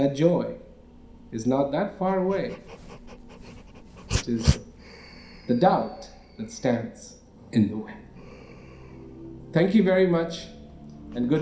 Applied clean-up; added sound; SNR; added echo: none; Dog; 10 dB; reverberation time 0.5 s.